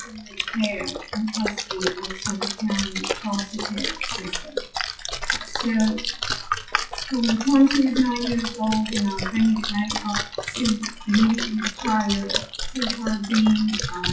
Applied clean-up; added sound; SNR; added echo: classical method WPE with log-MMSE.